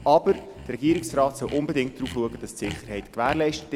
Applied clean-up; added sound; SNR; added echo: none; Sawing; 16 dB; none.